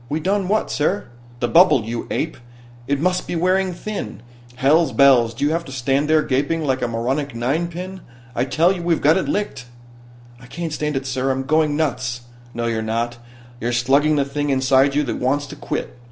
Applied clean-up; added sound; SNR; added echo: none; none; none; none.